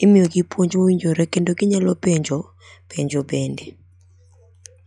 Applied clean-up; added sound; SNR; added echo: classical method log-MMSE.